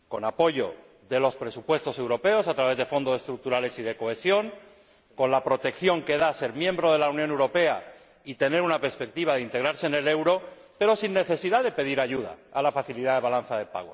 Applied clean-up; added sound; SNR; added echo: none; none; none; none.